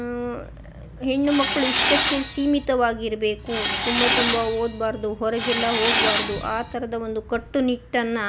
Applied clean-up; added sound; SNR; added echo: none; Tools; -4 dB; none.